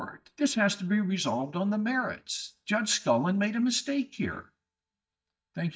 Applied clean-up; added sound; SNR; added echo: neural mask model DeepFilterNet 3.